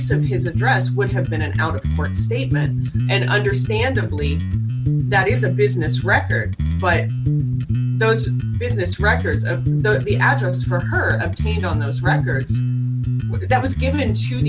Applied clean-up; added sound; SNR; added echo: none; Bass guitar; -3 dB; none.